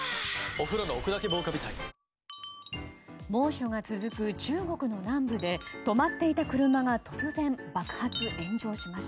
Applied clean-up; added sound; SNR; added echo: none; Wind chime; 13 dB; none.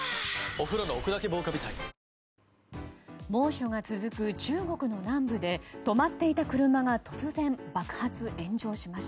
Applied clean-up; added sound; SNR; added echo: none; none; none; none.